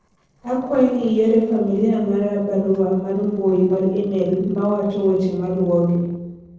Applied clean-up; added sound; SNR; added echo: neural separator model SepFormer DNS4.